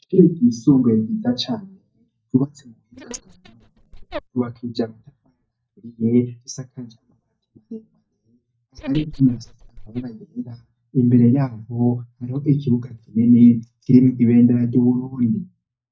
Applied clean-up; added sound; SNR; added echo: neural mask model DeepFilterNet 3.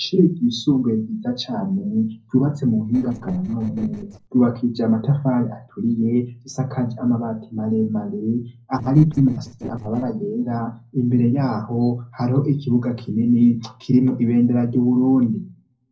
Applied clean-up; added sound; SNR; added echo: neural separator model SepFormer DNS4.